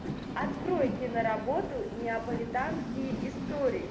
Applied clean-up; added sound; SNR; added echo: none; Train; 3 dB; reverberation time 0.7 s.